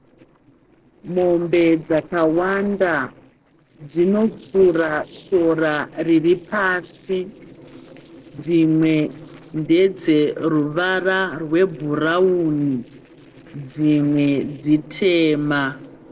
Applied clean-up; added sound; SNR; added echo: neural separator model SepFormer DNS4.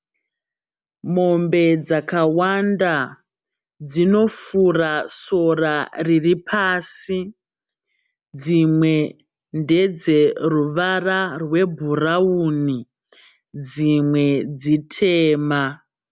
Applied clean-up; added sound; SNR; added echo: none; none; none; none.